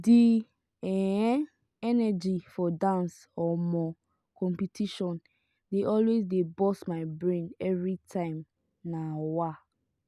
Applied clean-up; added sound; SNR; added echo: none; none; none; none.